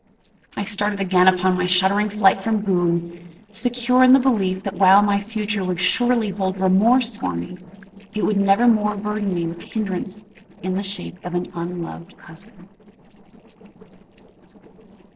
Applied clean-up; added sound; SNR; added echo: neural separator model SepFormer DNS4.